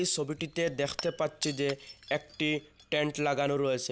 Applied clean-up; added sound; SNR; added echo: none; Shatter / Crushing; 17 dB; none.